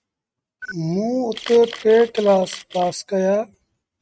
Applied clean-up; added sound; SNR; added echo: neural mask model RNNoise.